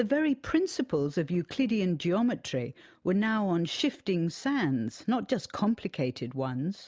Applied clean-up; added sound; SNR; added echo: none; none; none; none.